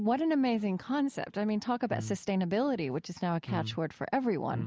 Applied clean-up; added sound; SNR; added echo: none; none; none; none.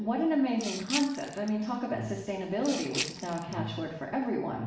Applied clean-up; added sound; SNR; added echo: none; Rattle (instrument); 10 dB; reverberation time 0.7 s.